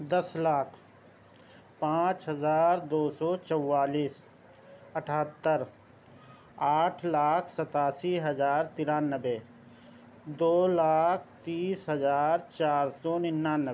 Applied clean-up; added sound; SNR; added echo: none; none; none; none.